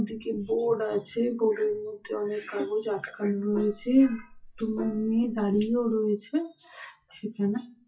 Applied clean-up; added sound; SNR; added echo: classical method WPE with log-MMSE.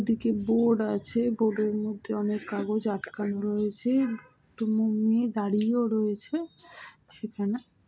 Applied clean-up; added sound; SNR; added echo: none; none; none; none.